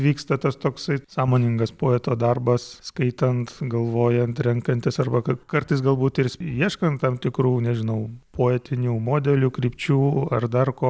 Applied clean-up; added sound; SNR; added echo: none; none; none; none.